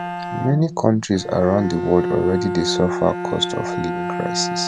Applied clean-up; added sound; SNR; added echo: none; Bowed string instrument; 4 dB; none.